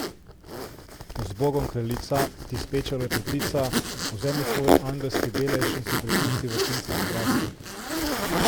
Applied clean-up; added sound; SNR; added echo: none; Zipper (clothing); -3 dB; none.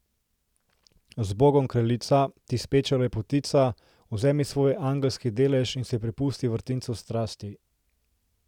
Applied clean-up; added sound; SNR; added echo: none; none; none; none.